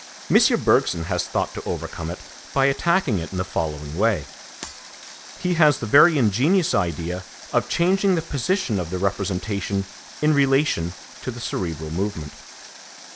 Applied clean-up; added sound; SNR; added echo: none; Shatter + Water; 18 dB; none.